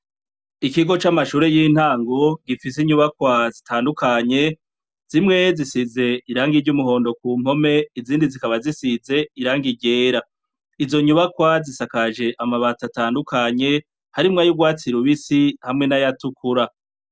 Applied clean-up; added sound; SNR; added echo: none; none; none; none.